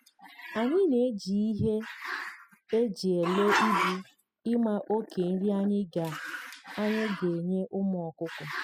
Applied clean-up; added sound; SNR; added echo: classical method spectral subtraction.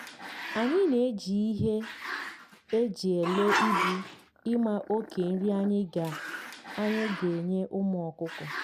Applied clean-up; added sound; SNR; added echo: none; Growling; 7 dB; none.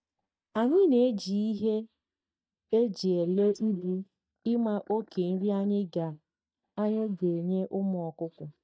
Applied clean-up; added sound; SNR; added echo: neural mask model DeepFilterNet 3.